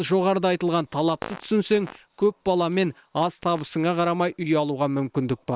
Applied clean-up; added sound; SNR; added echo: neural separator model SepFormer WHAM!.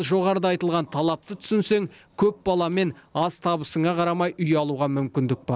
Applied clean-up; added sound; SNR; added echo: none; none; none; none.